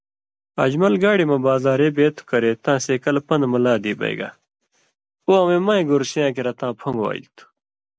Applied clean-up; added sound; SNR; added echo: none; none; none; none.